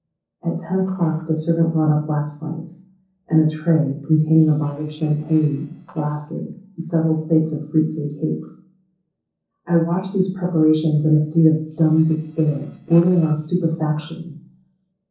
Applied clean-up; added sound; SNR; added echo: neural separator model SepFormer DNS4.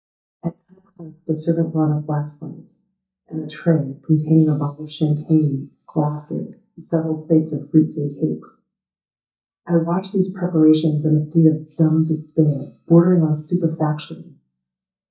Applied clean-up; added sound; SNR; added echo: neural mask model DeepFilterNet 3.